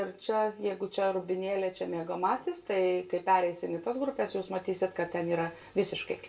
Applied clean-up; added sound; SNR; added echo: none; none; none; reverberation time 0.2 s.